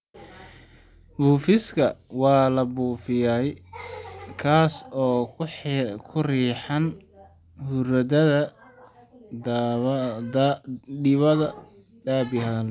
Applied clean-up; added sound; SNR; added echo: none; none; none; none.